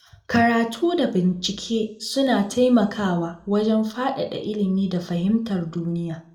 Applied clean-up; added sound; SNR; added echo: none; none; none; reverberation time 0.4 s.